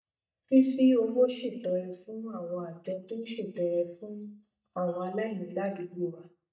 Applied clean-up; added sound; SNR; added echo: neural mask model DeepFilterNet 3.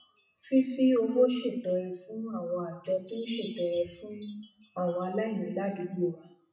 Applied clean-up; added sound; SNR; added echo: classical method WPE with log-MMSE.